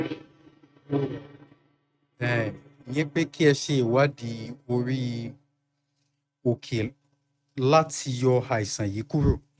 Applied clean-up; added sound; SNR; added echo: neural mask model RNNoise.